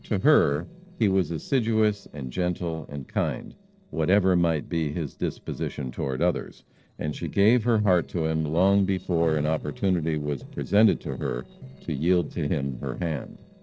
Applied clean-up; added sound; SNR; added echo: neural separator model SepFormer DNS4.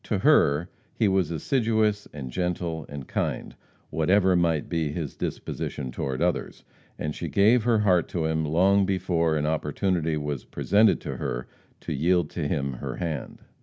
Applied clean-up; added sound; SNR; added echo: none; none; none; none.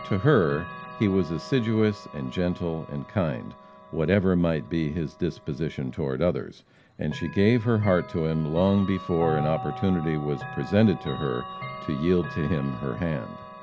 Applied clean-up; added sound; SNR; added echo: none; Chime / Clock; 14 dB; none.